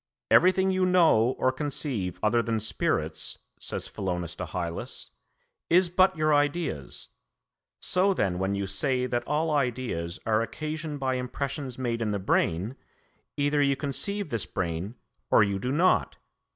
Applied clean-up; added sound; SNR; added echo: none; none; none; none.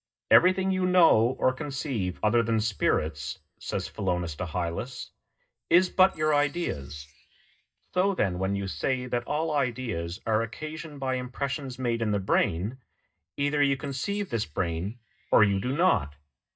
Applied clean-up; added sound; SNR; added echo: neural mask model DeepFilterNet 3.